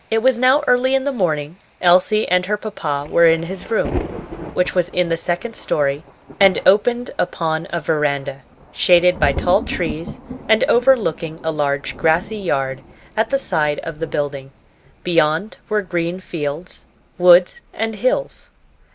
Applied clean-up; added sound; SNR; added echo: none; Thunder; 15 dB; none.